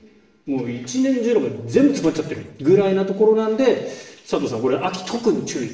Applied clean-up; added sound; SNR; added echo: none; none; none; reverberation time 0.8 s.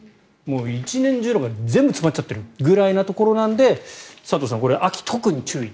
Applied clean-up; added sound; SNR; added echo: none; none; none; none.